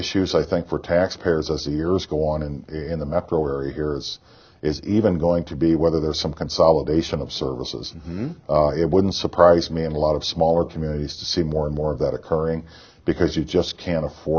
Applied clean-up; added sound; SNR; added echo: none; none; none; none.